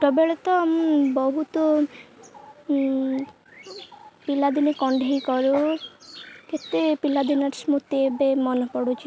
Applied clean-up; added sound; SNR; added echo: none; none; none; none.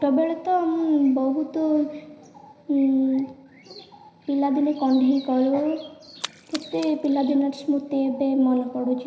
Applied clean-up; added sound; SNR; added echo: none; Splash, splatter; 16 dB; reverberation time 0.9 s.